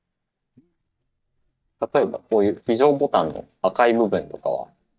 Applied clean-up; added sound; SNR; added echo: neural mask model DeepFilterNet 3.